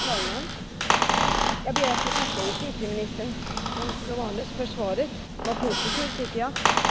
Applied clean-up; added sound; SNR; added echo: none; Squeak; -5 dB; none.